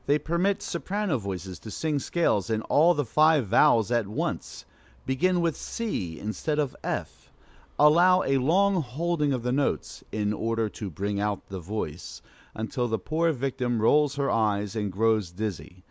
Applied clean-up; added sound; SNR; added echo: none; none; none; none.